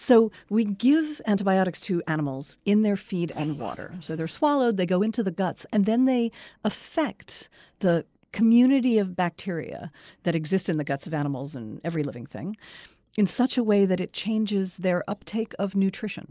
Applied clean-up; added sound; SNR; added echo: neural mask model Resemble Enhance denoiser.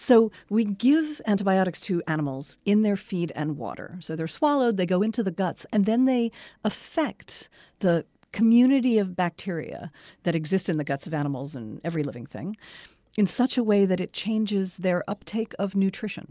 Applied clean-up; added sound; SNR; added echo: none; none; none; none.